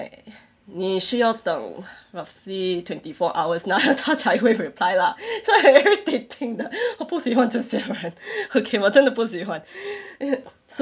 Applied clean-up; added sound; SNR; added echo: none; none; none; none.